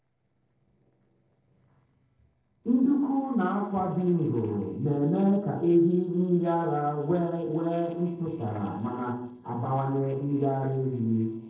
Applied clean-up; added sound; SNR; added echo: neural separator model SepFormer DNS4.